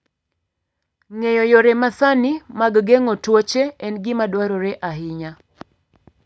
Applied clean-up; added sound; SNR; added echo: none; none; none; none.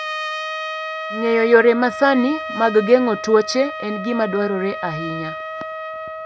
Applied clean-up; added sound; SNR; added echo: none; Trumpet; 9 dB; none.